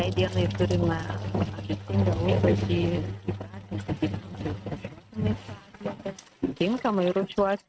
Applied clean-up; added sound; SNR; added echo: neural mask model RNNoise.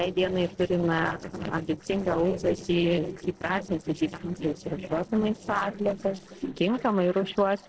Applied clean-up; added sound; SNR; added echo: neural separator model SepFormer DNS4.